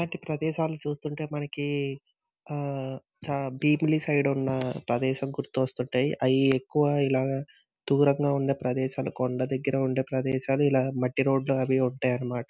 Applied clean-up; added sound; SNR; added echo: none; none; none; none.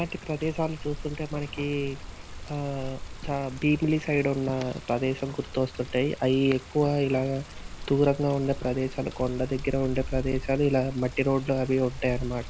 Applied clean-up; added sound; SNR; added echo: none; Water; 11 dB; none.